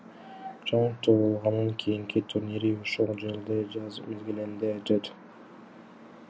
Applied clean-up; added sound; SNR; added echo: none; none; none; none.